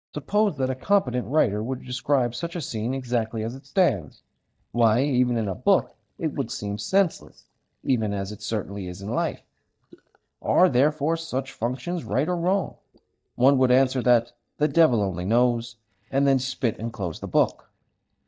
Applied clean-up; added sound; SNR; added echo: neural mask model DeepFilterNet 3.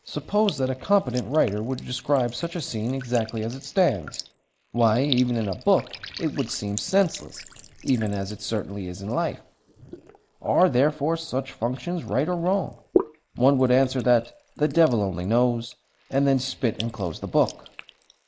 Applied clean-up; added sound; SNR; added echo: neural mask model Resemble Enhance denoiser.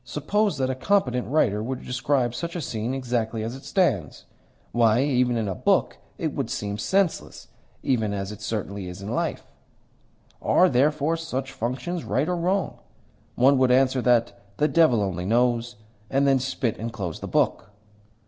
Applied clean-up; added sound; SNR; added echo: none; none; none; none.